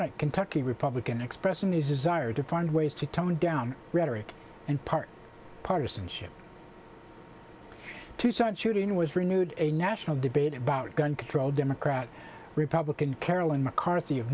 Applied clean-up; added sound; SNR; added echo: none; none; none; none.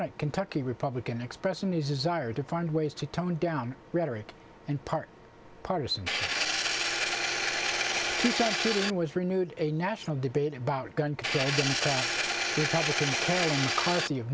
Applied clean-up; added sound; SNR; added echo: none; Engine; -2 dB; none.